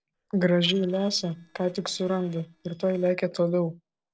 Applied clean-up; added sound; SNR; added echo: neural separator model SepFormer DNS4.